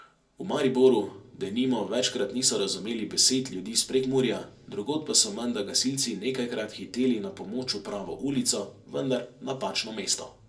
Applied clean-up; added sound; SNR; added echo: none; none; none; reverberation time 0.2 s.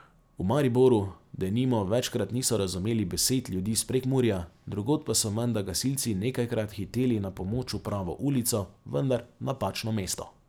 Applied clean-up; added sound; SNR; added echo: none; none; none; none.